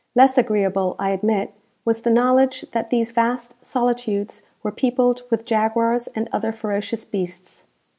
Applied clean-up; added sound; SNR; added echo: none; none; none; none.